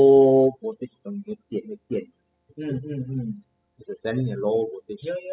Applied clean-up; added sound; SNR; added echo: classical method spectral subtraction.